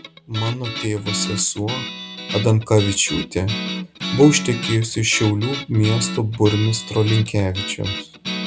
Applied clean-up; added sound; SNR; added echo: none; Guitar; 9 dB; none.